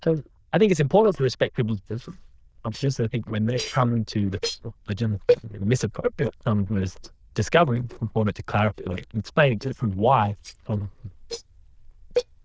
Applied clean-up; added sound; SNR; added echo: neural diffusion model UNIVERSE++.